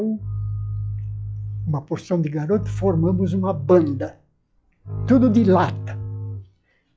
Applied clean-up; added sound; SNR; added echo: classical method log-MMSE.